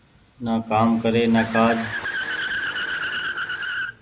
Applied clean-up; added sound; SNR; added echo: none; Accelerating, revving, vroom / Car; 5 dB; none.